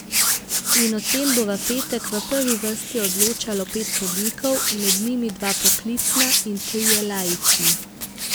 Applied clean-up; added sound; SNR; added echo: none; Hands; -3 dB; none.